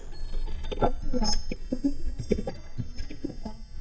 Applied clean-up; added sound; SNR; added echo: neural mask model DeepFilterNet 3.